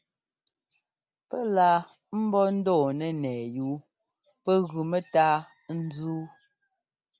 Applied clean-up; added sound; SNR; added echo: none; none; none; none.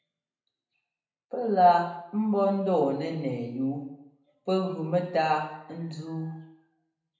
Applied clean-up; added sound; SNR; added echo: none; none; none; reverberation time 0.7 s.